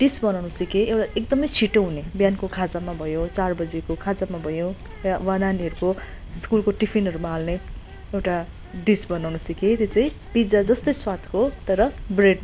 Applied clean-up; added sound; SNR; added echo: none; Bird; 13 dB; none.